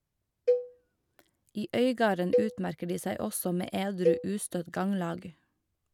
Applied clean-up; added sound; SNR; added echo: none; Cowbell; 2 dB; none.